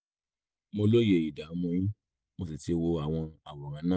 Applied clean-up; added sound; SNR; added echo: none; none; none; none.